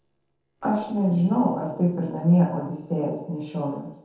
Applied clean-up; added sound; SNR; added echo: neural separator model SepFormer DNS4.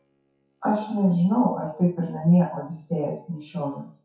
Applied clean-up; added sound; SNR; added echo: classical method WPE with log-MMSE.